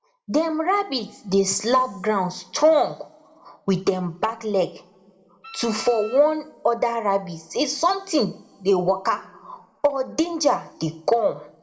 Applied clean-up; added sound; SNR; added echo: none; Wind instrument, woodwind instrument; 18 dB; reverberation time 0.5 s.